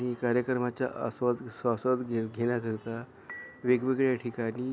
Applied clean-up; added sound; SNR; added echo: none; Dishes, pots, and pans / Chink, clink; 19 dB; none.